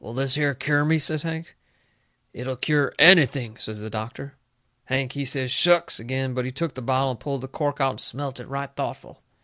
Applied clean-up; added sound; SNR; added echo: none; none; none; none.